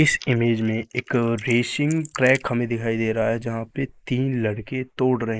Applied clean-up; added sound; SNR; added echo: neural mask model Resemble Enhance denoiser.